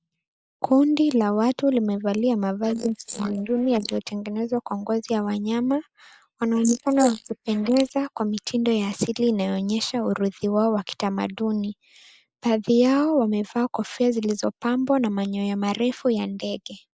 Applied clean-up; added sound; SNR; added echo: neural mask model Resemble Enhance denoiser.